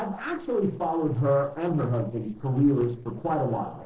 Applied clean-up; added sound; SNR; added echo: neural separator model SepFormer DNS4.